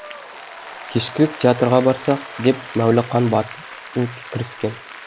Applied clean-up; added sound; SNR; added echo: none; Applause; 15 dB; none.